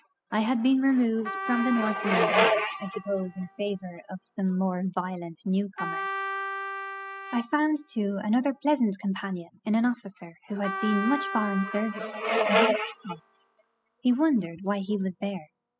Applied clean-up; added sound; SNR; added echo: classical method spectral subtraction.